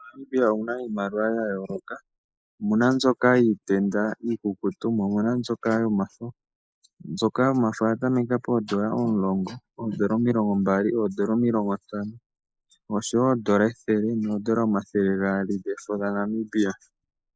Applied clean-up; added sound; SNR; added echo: neural mask model Resemble Enhance denoiser.